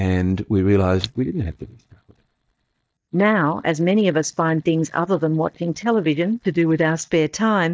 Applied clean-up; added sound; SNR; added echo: neural mask model DeepFilterNet 3.